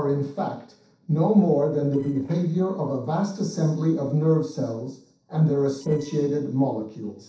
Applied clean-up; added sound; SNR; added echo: neural separator model SepFormer DNS4.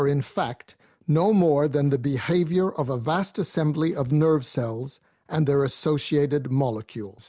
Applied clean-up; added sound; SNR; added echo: none; none; none; none.